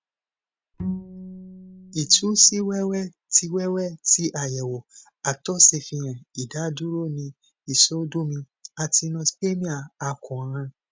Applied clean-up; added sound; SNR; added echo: none; Bowed string instrument; 12 dB; none.